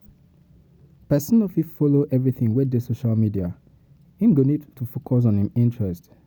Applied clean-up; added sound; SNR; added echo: none; none; none; none.